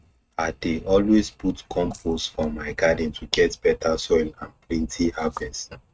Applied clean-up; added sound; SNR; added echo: neural mask model RNNoise.